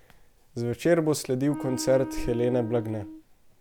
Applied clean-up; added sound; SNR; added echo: none; Wind instrument, woodwind instrument; 10 dB; none.